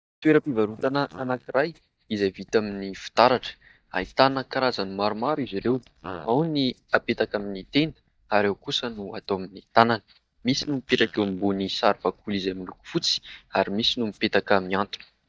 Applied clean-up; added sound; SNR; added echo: neural mask model DeepFilterNet 3.